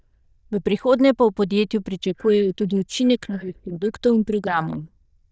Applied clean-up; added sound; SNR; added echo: neural diffusion model UNIVERSE++.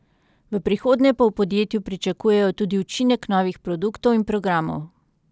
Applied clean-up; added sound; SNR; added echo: none; none; none; none.